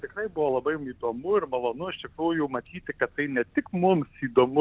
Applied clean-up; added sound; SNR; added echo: none; none; none; none.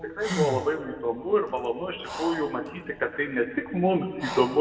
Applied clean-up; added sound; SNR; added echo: none; Breathing; 11 dB; reverberation time 1.6 s.